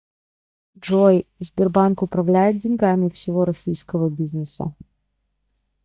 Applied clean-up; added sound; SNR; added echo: neural mask model DeepFilterNet 3.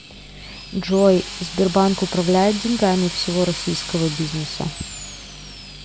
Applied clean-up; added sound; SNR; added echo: none; Drill; 11 dB; none.